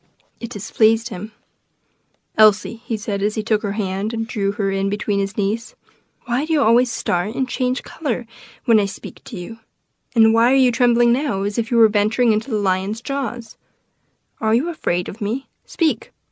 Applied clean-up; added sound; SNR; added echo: none; none; none; none.